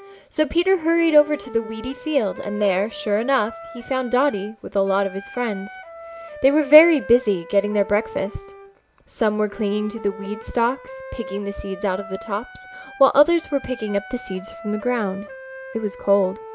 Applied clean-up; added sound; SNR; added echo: none; Wind instrument, woodwind instrument; 16 dB; none.